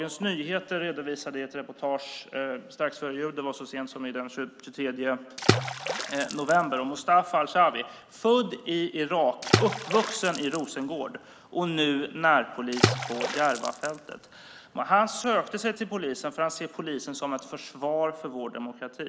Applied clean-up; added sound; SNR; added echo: none; Water / Splash, splatter; 4 dB; none.